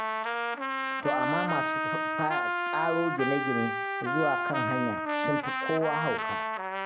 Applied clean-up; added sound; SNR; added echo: none; Trumpet; -2 dB; none.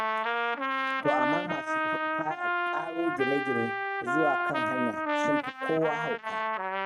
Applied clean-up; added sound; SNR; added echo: neural mask model RNNoise.